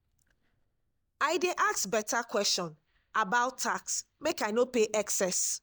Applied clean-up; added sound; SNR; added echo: neural mask model DeepFilterNet 3.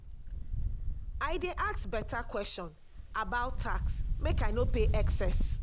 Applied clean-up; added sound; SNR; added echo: none; Wind; -5 dB; none.